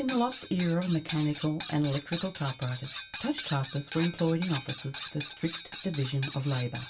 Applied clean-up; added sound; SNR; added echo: none; Cutlery, silverware; 11 dB; reverberation time 0.2 s.